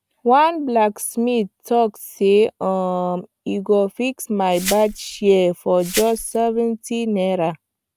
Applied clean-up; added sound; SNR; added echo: none; Glass; 13 dB; none.